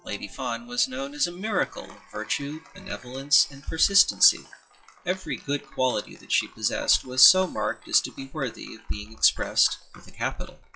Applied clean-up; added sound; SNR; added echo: classical method WPE with log-MMSE.